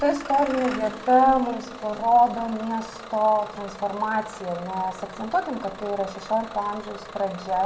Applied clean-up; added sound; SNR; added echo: none; Engine starting / Bus; 14 dB; reverberation time 1.1 s.